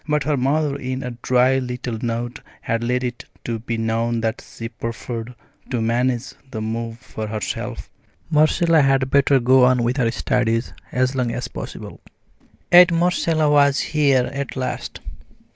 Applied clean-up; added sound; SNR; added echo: none; none; none; none.